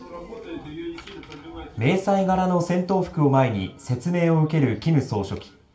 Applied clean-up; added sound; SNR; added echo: none; none; none; reverberation time 0.3 s.